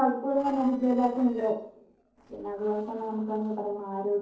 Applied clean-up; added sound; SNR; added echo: neural separator model SepFormer DNS4.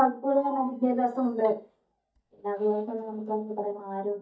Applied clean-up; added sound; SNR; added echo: neural mask model DeepFilterNet 3.